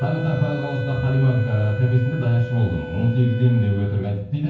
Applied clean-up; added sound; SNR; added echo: none; Wind instrument, woodwind instrument; 13 dB; reverberation time 0.9 s.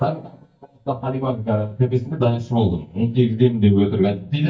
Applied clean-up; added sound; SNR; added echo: neural mask model DeepFilterNet 3.